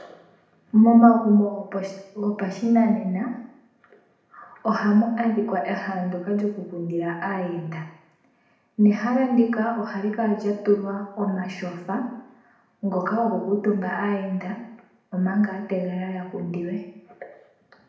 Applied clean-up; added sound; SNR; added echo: none; none; none; reverberation time 0.8 s.